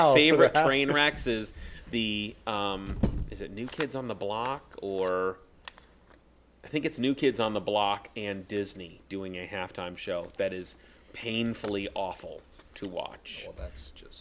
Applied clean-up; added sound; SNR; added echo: none; none; none; none.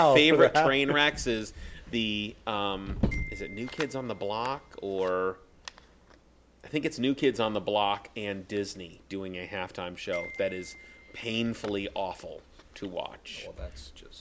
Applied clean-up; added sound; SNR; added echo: none; Glockenspiel; 19 dB; none.